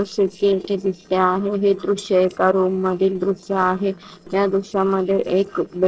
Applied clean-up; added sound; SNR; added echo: neural separator model SepFormer DNS4.